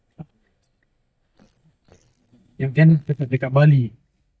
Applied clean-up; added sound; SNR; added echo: neural mask model DeepFilterNet 3.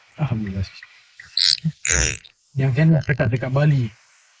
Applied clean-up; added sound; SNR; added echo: neural mask model Resemble Enhance denoiser.